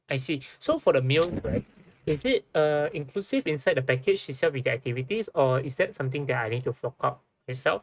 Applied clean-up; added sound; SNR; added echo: neural mask model RNNoise.